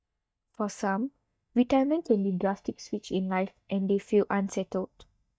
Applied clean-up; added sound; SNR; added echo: neural mask model DeepFilterNet 3.